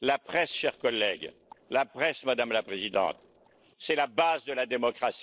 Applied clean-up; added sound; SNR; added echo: neural separator model SepFormer DNS4.